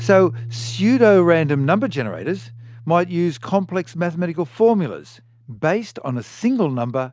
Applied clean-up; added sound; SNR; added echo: none; Piano; 16 dB; none.